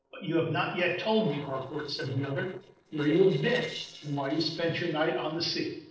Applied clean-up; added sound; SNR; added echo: neural separator model SepFormer DNS4.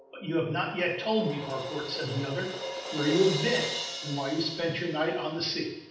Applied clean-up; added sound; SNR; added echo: none; Crash cymbal; 8 dB; reverberation time 0.8 s.